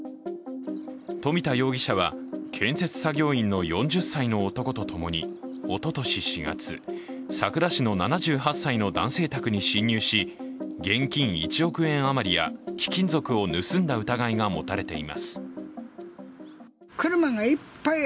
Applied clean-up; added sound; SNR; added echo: none; none; none; none.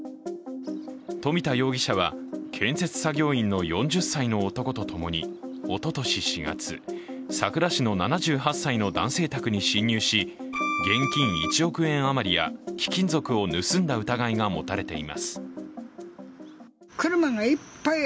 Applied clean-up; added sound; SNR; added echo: none; Bowed string instrument; 2 dB; none.